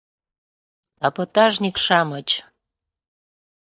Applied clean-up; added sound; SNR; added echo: neural mask model DeepFilterNet 3.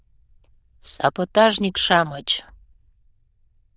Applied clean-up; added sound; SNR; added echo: neural diffusion model UNIVERSE++.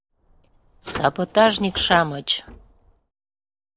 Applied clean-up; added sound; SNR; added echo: none; Car; 14 dB; none.